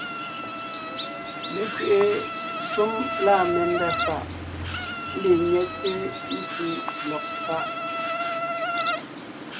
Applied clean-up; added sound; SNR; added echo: none; Insect; 3 dB; none.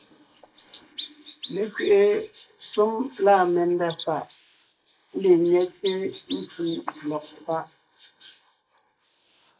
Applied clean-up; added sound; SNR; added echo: neural mask model Resemble Enhance denoiser.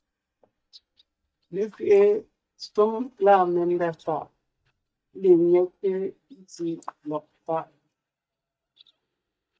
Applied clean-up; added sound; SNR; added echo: neural mask model DeepFilterNet 3.